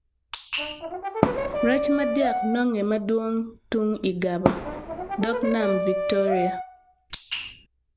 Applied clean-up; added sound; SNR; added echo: none; Brass instrument + Fireworks; 1 dB; none.